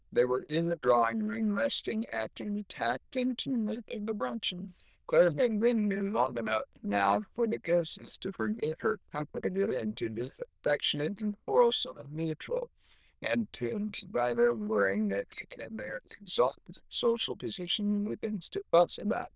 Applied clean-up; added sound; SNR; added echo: neural diffusion model UNIVERSE++.